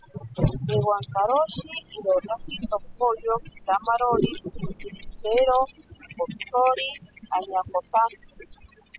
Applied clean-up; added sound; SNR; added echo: classical method spectral subtraction.